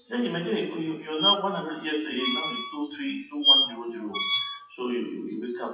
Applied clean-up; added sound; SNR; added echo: classical method WPE with log-MMSE.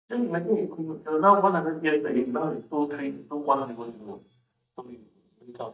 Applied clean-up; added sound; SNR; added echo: neural mask model DeepFilterNet 3.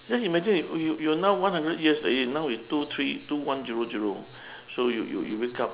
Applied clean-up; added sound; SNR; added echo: none; none; none; none.